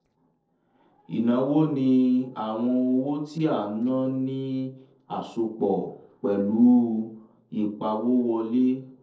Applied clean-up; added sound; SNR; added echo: neural separator model SepFormer DNS4.